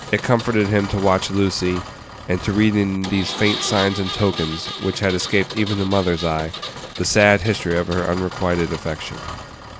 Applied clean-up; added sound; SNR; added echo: none; Engine; 11 dB; none.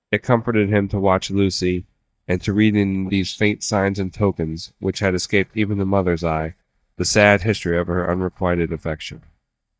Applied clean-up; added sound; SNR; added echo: neural mask model DeepFilterNet 3.